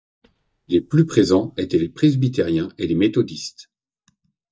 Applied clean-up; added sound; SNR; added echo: neural mask model DeepFilterNet 3.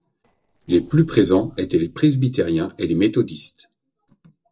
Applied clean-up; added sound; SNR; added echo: neural separator model SepFormer DNS4.